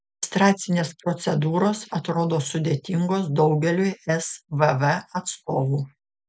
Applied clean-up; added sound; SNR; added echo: none; none; none; none.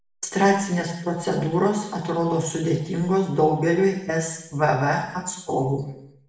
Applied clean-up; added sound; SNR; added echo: none; none; none; reverberation time 0.8 s.